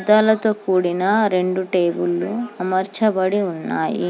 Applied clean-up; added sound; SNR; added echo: none; none; none; none.